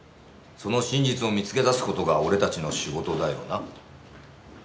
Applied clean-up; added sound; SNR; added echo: none; none; none; none.